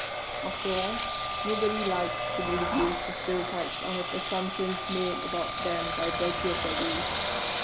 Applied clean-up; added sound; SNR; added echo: none; Engine; -1 dB; none.